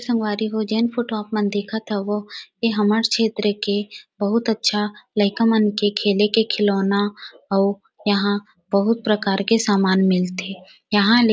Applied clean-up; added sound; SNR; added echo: none; none; none; none.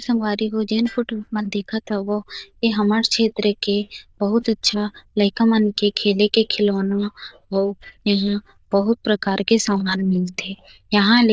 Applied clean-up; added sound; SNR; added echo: neural diffusion model UNIVERSE++.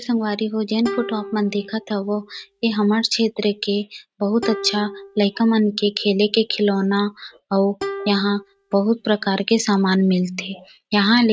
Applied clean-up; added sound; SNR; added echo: neural mask model RNNoise.